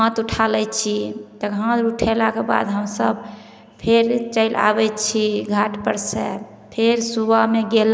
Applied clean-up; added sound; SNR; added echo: none; none; none; none.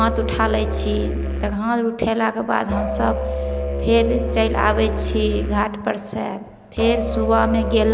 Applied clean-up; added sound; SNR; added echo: none; Musical instrument; 4 dB; none.